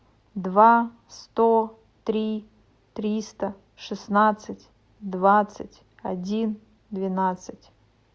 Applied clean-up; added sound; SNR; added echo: none; none; none; none.